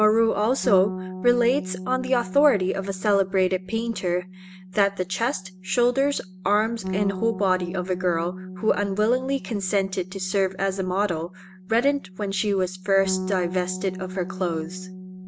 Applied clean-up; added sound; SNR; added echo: none; Bass guitar; 11 dB; none.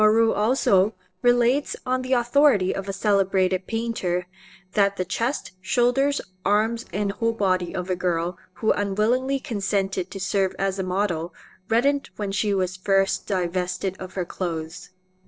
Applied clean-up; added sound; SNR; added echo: neural separator model SepFormer DNS4.